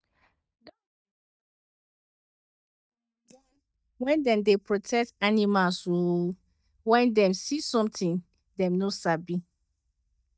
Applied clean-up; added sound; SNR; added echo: neural mask model DeepFilterNet 3.